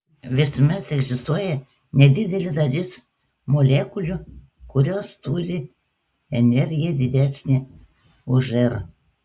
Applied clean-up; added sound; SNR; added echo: none; none; none; none.